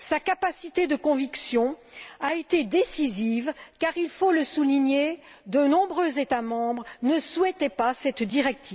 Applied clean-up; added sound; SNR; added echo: none; none; none; none.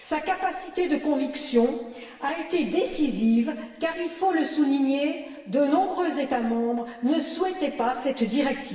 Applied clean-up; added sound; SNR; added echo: none; none; none; reverberation time 1.2 s.